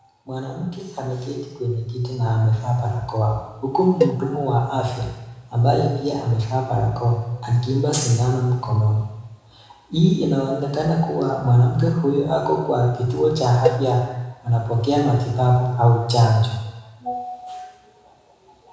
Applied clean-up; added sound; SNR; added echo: none; Cowbell; 7 dB; reverberation time 1.0 s.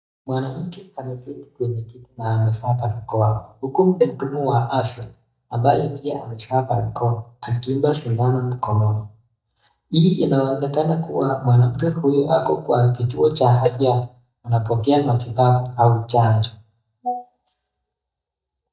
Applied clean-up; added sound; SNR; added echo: neural mask model DeepFilterNet 3.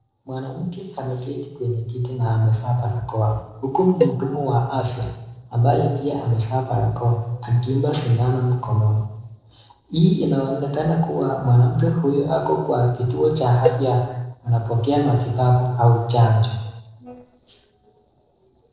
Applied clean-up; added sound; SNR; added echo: neural separator model SepFormer DNS4.